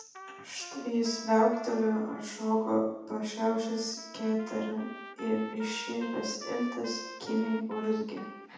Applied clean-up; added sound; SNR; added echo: none; Trumpet; 15 dB; reverberation time 0.8 s.